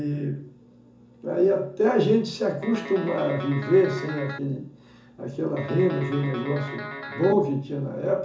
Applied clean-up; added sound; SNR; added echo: none; Guitar; 11 dB; reverberation time 0.7 s.